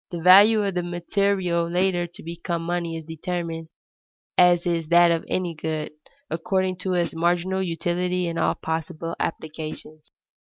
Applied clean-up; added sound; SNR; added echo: neural mask model RNNoise.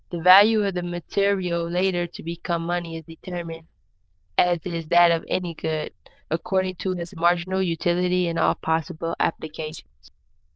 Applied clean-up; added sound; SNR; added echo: neural diffusion model UNIVERSE++.